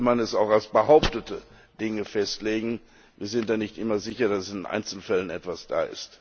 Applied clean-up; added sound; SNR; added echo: none; none; none; none.